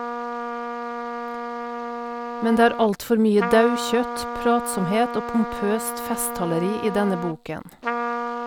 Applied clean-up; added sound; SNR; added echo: none; Trumpet; 6 dB; none.